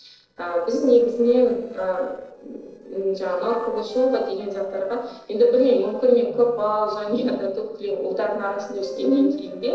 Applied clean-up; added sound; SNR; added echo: neural separator model SepFormer DNS4.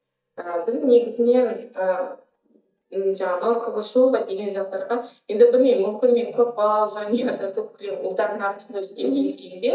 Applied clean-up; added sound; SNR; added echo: neural mask model DeepFilterNet 3.